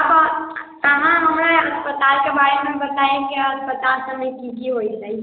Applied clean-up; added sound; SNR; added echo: none; none; none; none.